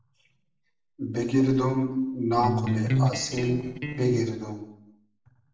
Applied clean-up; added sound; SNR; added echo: neural separator model SepFormer DNS4.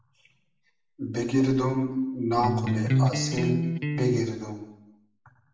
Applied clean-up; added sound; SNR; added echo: none; Electric guitar; -3 dB; reverberation time 0.7 s.